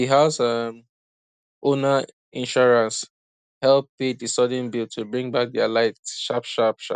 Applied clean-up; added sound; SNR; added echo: none; none; none; none.